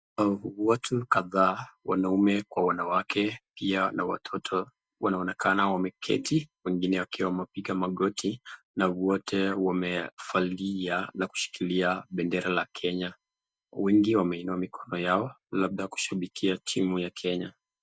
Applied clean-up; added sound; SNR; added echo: neural mask model DeepFilterNet 3.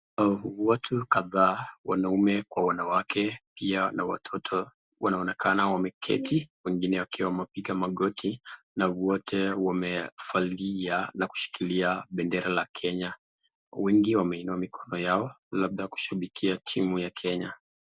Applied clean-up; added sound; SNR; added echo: none; none; none; none.